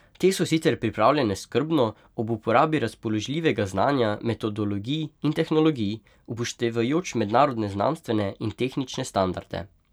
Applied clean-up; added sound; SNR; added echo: none; none; none; none.